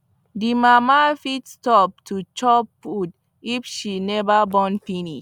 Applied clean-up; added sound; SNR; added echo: none; none; none; none.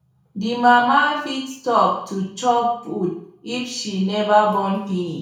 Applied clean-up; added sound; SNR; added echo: none; none; none; reverberation time 0.5 s.